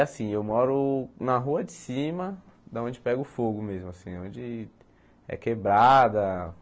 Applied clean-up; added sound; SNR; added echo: none; none; none; none.